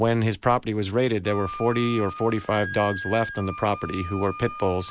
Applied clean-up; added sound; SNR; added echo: none; Wind instrument, woodwind instrument; 12 dB; none.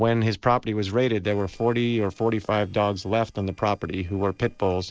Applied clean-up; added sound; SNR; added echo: neural separator model SepFormer DNS4.